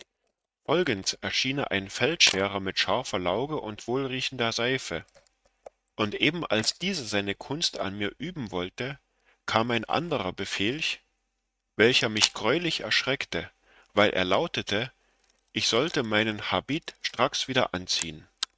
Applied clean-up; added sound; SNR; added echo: neural mask model RNNoise.